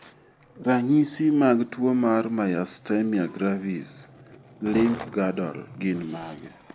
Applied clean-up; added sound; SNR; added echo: none; Skateboard; 20 dB; none.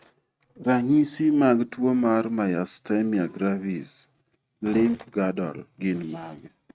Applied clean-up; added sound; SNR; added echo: neural mask model RNNoise.